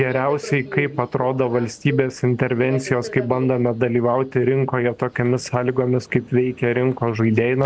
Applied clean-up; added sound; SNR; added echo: none; Subway, metro, underground; 17 dB; none.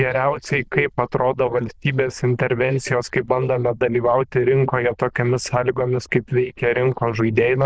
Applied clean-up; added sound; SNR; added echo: neural diffusion model UNIVERSE++.